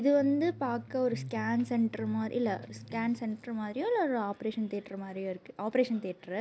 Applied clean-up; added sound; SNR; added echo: none; Electric guitar; 14 dB; none.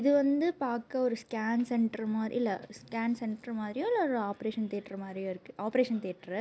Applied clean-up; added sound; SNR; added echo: none; none; none; none.